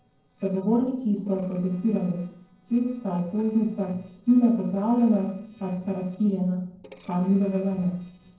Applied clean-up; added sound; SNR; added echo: neural separator model SepFormer DNS4.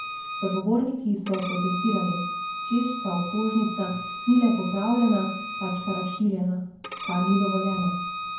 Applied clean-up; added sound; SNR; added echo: none; Bowed string instrument; 8 dB; reverberation time 0.9 s.